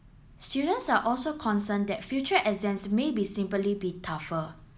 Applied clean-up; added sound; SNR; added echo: none; none; none; none.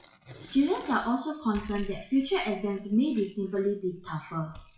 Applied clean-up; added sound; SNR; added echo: classical method WPE with log-MMSE.